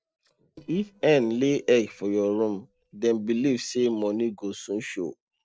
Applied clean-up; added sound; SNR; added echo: neural separator model SepFormer DNS4.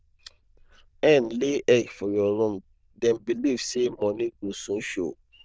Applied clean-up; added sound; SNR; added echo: neural diffusion model UNIVERSE++.